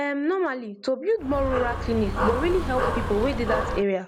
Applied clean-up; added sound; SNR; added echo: none; Dog; 2 dB; none.